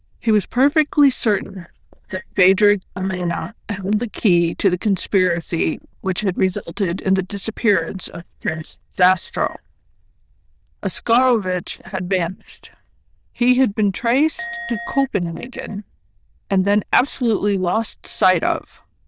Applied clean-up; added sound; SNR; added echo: neural diffusion model UNIVERSE++.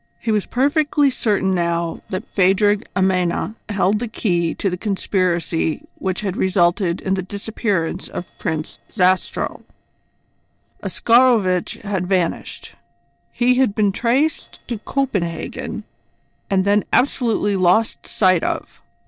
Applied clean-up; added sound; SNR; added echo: neural separator model SepFormer DNS4.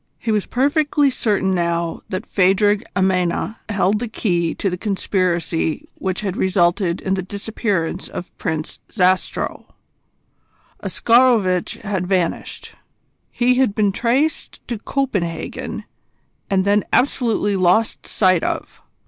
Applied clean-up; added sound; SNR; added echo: none; none; none; none.